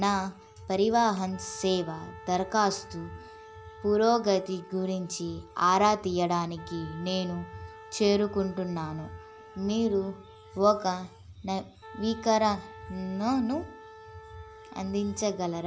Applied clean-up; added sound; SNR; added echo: none; Wind instrument, woodwind instrument; 20 dB; none.